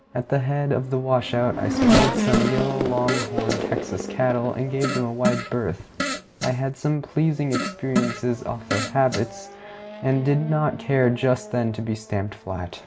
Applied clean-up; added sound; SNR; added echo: none; Race car, auto racing / Accelerating, revving, vroom + Fart; 3 dB; none.